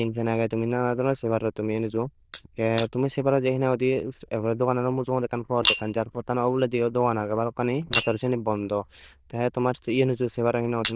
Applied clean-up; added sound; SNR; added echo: neural diffusion model UNIVERSE++.